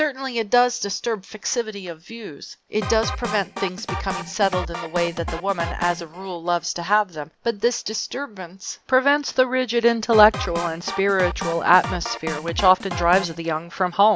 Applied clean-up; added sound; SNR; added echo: none; Drum kit; 8 dB; none.